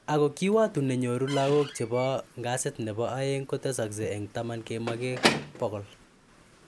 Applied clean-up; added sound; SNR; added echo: none; Squeak / Slam / Wood; 8 dB; none.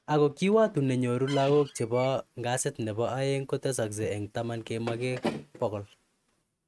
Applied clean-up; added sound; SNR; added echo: neural mask model RNNoise.